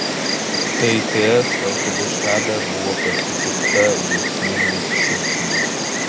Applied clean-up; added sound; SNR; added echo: none; Insect; -3 dB; none.